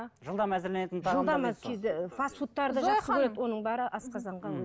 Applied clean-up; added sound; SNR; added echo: none; none; none; none.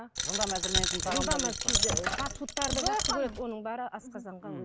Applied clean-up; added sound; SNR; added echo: none; Coin (dropping); -3 dB; none.